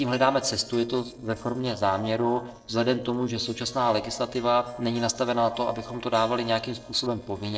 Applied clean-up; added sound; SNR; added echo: neural separator model SepFormer DNS4.